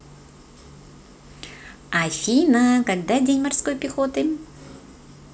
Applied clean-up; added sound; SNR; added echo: none; none; none; none.